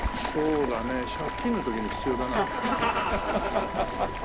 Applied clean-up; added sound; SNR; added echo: none; Wind instrument, woodwind instrument + Stream; 3 dB; none.